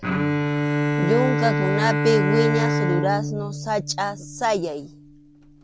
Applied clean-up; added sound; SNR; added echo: none; Bowed string instrument; -1 dB; none.